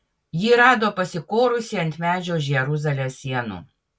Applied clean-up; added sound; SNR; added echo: none; none; none; none.